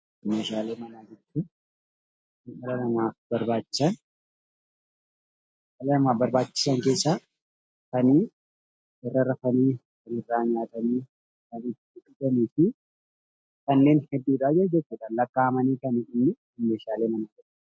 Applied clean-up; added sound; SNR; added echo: none; none; none; none.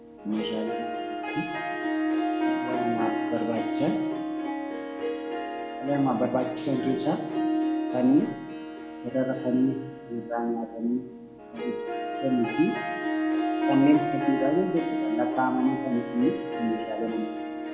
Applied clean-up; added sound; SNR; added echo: none; Harp; 2 dB; reverberation time 0.9 s.